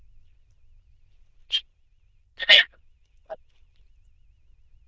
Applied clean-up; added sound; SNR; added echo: neural diffusion model UNIVERSE++.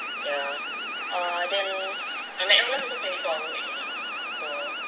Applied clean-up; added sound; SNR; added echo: none; Alarm; 4 dB; none.